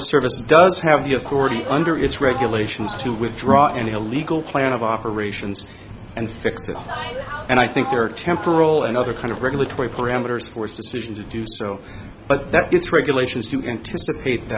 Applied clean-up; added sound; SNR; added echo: none; Bus; 11 dB; none.